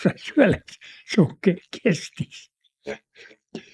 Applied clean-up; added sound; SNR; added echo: neural mask model Resemble Enhance denoiser.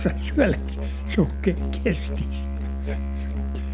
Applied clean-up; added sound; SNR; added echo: none; Musical instrument; 0 dB; none.